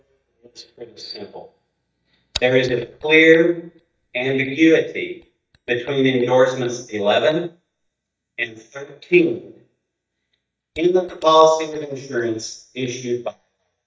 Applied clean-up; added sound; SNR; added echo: neural mask model DeepFilterNet 3.